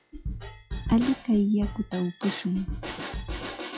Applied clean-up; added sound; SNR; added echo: classical method log-MMSE.